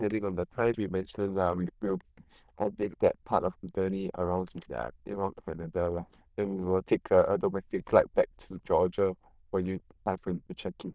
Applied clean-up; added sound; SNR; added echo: neural diffusion model UNIVERSE++.